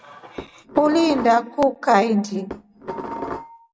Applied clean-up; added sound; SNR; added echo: none; Dishes, pots, and pans; 11 dB; none.